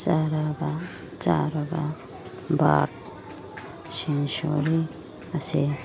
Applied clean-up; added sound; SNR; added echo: none; none; none; none.